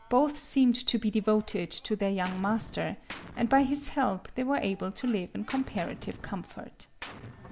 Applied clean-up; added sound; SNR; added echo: none; Gunshot, gunfire; 18 dB; none.